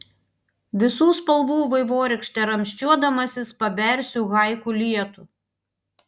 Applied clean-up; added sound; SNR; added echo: none; none; none; none.